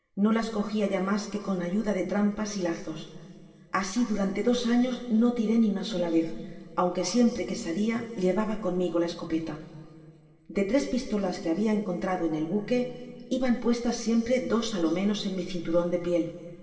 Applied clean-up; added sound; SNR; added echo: none; none; none; reverberation time 2.7 s.